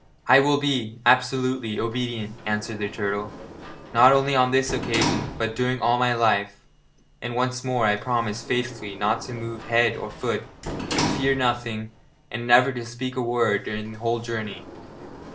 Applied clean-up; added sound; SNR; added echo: none; Sliding door; 11 dB; none.